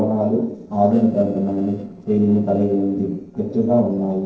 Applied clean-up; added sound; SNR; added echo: neural separator model SepFormer DNS4.